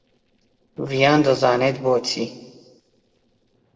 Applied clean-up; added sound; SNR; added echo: neural separator model SepFormer DNS4.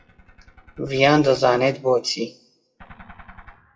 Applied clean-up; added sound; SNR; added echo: classical method WPE with log-MMSE.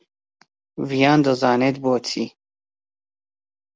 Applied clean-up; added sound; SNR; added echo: none; none; none; none.